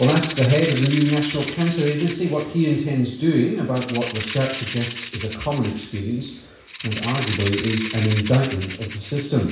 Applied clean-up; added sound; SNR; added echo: none; Rattle (instrument); 12 dB; reverberation time 0.7 s.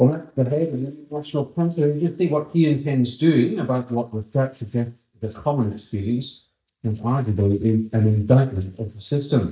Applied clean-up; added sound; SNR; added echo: neural mask model DeepFilterNet 3.